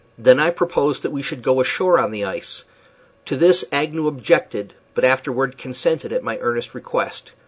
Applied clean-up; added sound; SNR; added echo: none; none; none; none.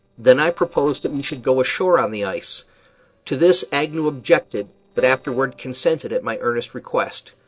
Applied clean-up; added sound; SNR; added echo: neural separator model SepFormer DNS4.